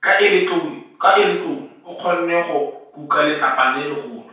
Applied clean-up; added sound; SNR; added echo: none; none; none; reverberation time 0.5 s.